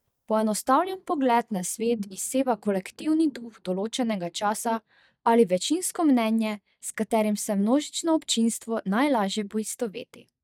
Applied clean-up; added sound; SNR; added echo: neural mask model DeepFilterNet 3.